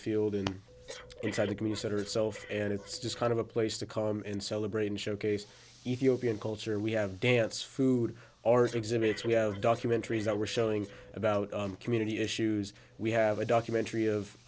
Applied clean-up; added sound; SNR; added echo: none; Breathing; 20 dB; none.